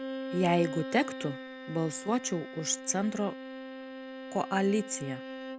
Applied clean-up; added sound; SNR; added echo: none; Bowed string instrument; 8 dB; none.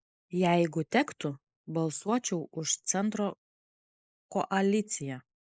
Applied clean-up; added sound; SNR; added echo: neural mask model Resemble Enhance denoiser.